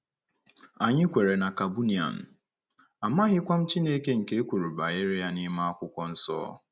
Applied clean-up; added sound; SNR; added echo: none; none; none; none.